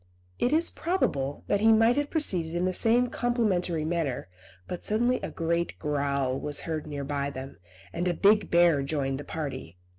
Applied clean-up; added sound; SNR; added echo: none; none; none; none.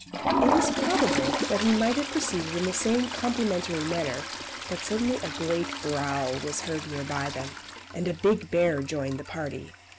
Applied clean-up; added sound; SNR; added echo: none; Toilet flush; 3 dB; none.